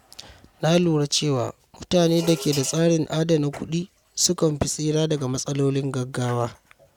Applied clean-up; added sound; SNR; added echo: none; none; none; none.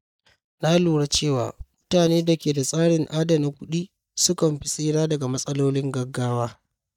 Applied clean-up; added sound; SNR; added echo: neural mask model DeepFilterNet 3.